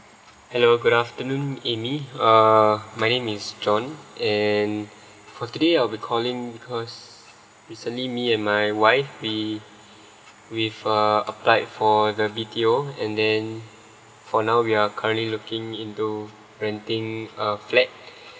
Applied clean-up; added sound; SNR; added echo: none; none; none; none.